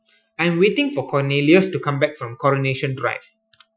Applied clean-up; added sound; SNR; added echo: classical method Wiener filter.